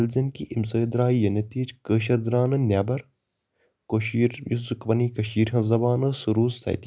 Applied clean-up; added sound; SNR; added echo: none; none; none; none.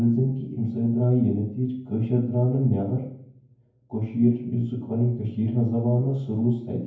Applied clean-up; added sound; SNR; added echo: none; none; none; reverberation time 0.9 s.